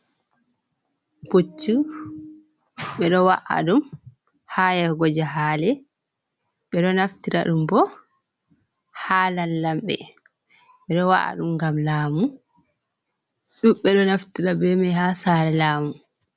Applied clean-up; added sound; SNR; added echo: none; none; none; none.